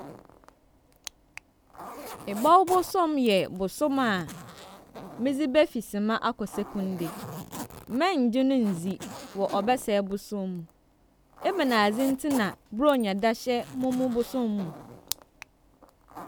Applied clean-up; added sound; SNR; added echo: none; Zipper (clothing); 16 dB; none.